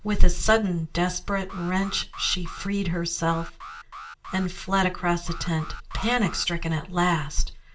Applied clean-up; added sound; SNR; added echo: none; Alarm; 19 dB; reverberation time 0.2 s.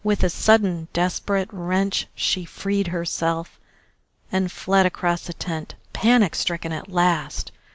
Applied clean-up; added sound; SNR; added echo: none; none; none; none.